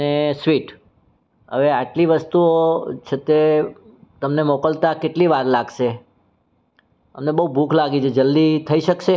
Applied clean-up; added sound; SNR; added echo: none; none; none; none.